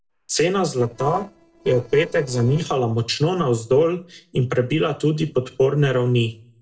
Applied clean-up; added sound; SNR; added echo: neural separator model SepFormer DNS4.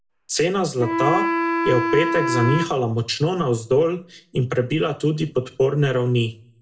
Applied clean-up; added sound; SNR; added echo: none; Wind instrument, woodwind instrument; 3 dB; reverberation time 0.3 s.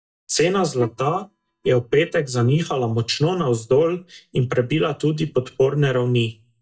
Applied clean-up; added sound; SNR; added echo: neural mask model DeepFilterNet 3.